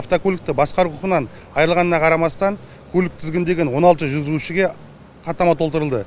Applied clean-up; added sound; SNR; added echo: none; none; none; none.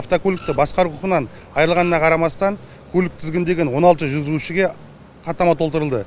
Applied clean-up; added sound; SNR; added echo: none; Printer; 19 dB; none.